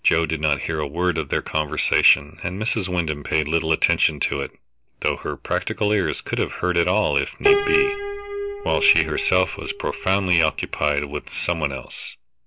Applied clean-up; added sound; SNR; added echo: none; Piano; 3 dB; none.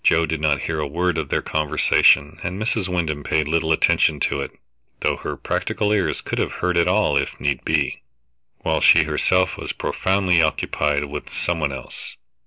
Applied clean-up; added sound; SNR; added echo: none; none; none; none.